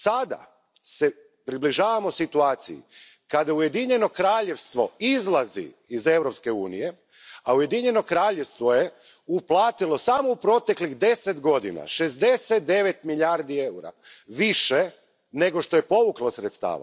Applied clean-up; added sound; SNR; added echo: none; none; none; none.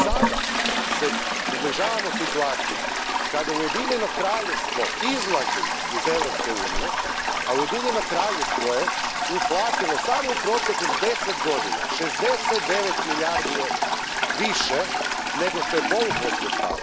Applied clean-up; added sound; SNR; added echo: none; Toilet flush; -3 dB; none.